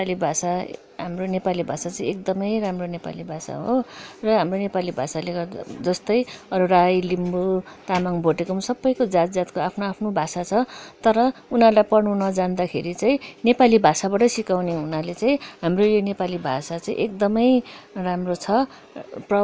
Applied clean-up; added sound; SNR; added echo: none; none; none; none.